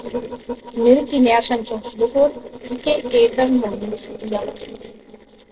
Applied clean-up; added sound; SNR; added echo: neural separator model SepFormer DNS4.